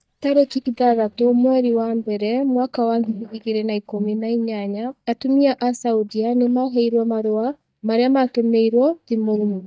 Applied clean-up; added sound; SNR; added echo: neural mask model DeepFilterNet 3.